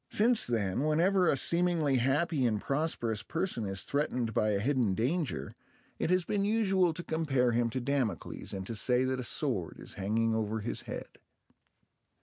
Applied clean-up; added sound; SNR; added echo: none; none; none; none.